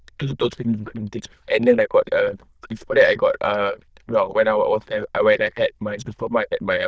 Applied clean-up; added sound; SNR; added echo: neural diffusion model UNIVERSE++.